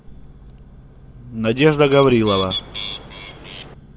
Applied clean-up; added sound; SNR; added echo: none; Bird; 10 dB; none.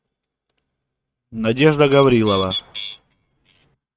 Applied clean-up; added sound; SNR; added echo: neural mask model RNNoise.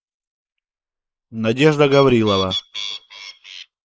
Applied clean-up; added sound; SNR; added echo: neural mask model Resemble Enhance denoiser.